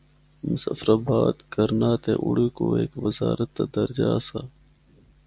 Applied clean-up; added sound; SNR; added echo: none; none; none; none.